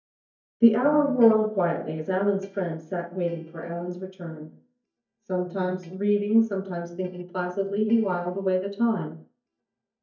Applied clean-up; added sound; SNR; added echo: neural mask model DeepFilterNet 3.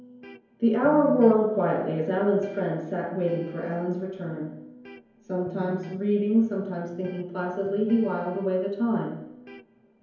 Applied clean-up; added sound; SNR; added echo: none; Electric guitar; 19 dB; reverberation time 0.9 s.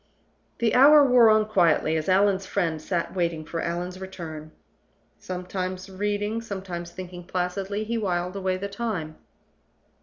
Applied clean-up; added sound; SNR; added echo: none; none; none; none.